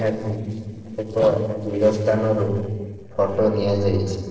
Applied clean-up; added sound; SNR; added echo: neural separator model SepFormer DNS4.